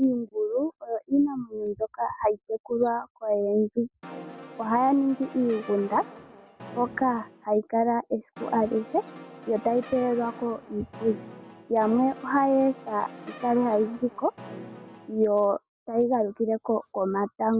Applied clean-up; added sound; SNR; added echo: none; Brass instrument; 16 dB; none.